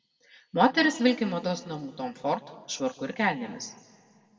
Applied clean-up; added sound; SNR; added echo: none; none; none; reverberation time 1.3 s.